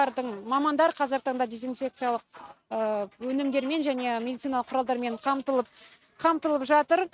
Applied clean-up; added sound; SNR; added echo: neural mask model RNNoise.